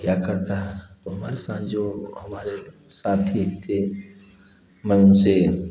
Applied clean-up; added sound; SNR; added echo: none; none; none; none.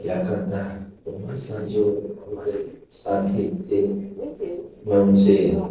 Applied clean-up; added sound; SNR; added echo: neural separator model SepFormer DNS4.